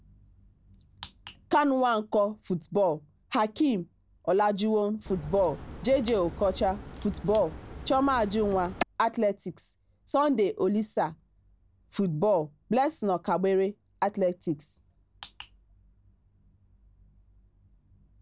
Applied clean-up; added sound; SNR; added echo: none; Crack; 10 dB; none.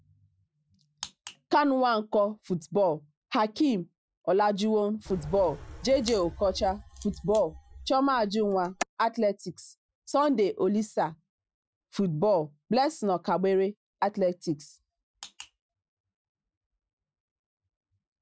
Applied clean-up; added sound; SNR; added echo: classical method Wiener filter.